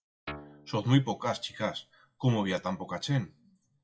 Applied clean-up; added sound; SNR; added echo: classical method WPE with log-MMSE.